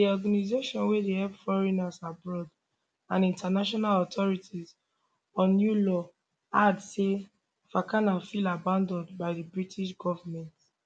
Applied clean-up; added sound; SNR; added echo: none; none; none; none.